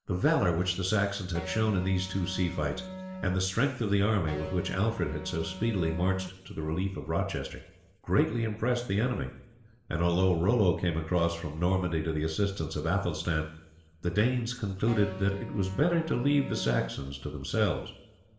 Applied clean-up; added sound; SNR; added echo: none; Electric guitar; 12 dB; reverberation time 1.2 s.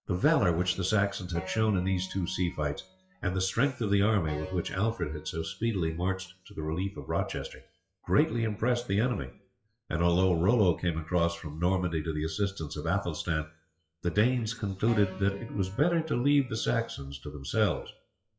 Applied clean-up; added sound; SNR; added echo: classical method WPE with log-MMSE.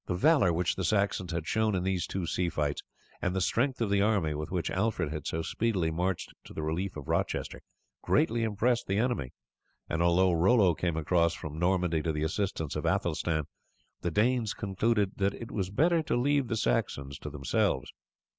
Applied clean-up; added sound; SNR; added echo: none; none; none; none.